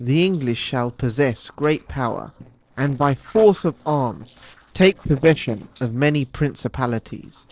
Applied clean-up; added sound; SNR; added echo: neural separator model SepFormer DNS4.